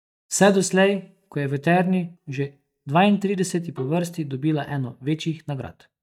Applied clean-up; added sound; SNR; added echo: neural mask model DeepFilterNet 3.